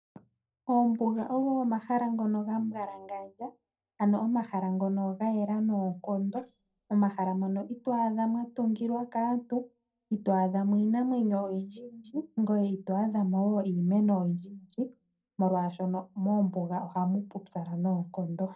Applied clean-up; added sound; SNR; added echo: neural separator model SepFormer DNS4.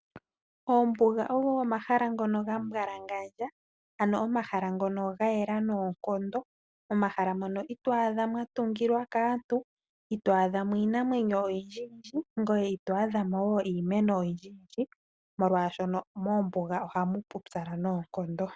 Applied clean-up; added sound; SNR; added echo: none; none; none; none.